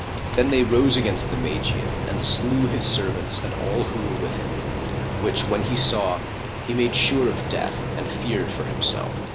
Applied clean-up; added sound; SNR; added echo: none; Engine / Boat, Water vehicle + Rain; 4 dB; none.